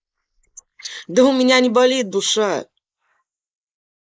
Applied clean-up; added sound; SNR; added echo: neural mask model Resemble Enhance denoiser.